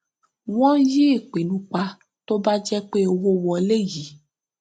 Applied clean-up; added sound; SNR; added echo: none; none; none; none.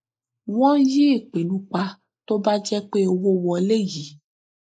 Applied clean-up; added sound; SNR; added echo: neural mask model Resemble Enhance denoiser.